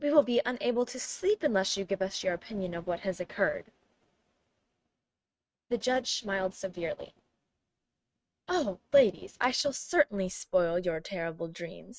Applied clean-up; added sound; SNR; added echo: neural mask model RNNoise.